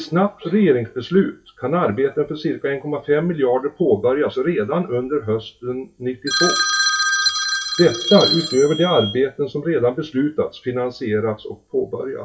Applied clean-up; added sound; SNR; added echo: classical method WPE with log-MMSE.